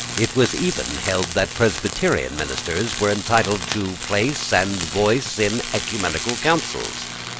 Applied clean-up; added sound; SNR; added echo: none; Tools; 7 dB; none.